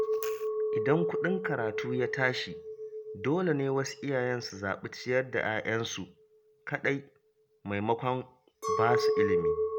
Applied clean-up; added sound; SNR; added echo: none; Chink, clink; 1 dB; none.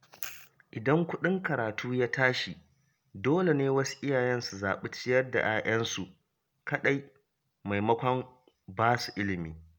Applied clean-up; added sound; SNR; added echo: none; none; none; none.